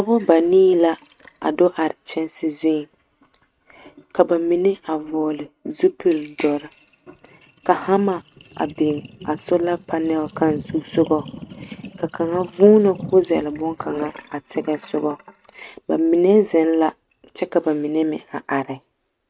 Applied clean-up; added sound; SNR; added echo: neural mask model RNNoise.